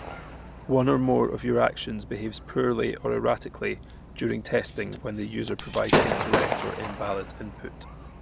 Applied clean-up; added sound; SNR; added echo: none; Gunshot, gunfire / Fireworks; 5 dB; none.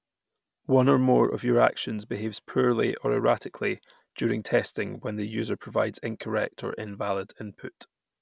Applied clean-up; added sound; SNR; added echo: none; none; none; none.